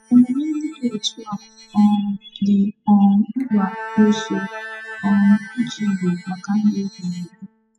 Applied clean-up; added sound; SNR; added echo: classical method spectral subtraction.